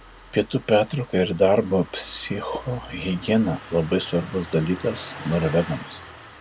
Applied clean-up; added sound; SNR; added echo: none; Engine starting + Tap; 16 dB; none.